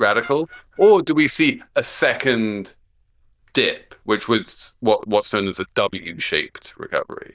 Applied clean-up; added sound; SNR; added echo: neural diffusion model UNIVERSE++.